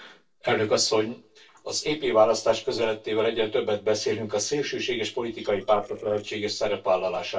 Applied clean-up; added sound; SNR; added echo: neural separator model SepFormer DNS4.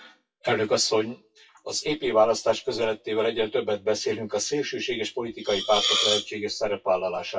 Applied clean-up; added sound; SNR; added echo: classical method WPE with log-MMSE.